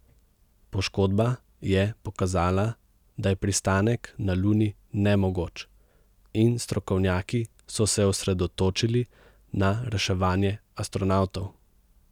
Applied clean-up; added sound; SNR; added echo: none; none; none; none.